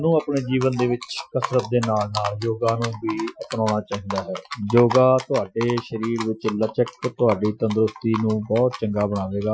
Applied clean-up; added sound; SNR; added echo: classical method Wiener filter.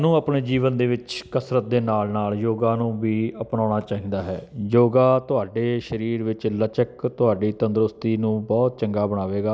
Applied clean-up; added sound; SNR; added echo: none; none; none; none.